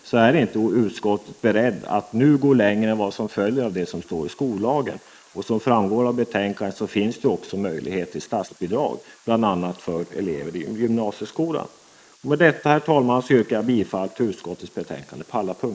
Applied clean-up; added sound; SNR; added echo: neural mask model Resemble Enhance denoiser.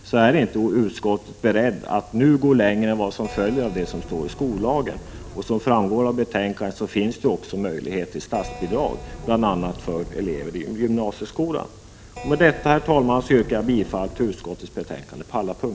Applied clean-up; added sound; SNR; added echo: none; Keyboard (musical); 14 dB; none.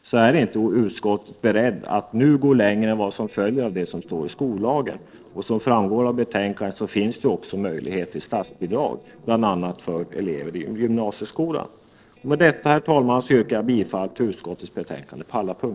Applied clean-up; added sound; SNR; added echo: neural separator model SepFormer DNS4.